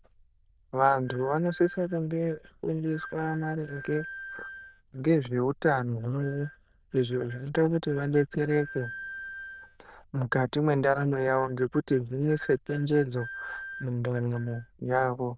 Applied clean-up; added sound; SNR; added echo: neural diffusion model UNIVERSE++.